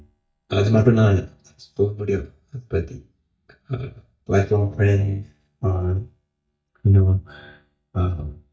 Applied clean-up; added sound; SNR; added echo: neural mask model DeepFilterNet 3.